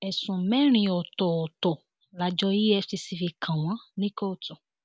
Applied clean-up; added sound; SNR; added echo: none; none; none; none.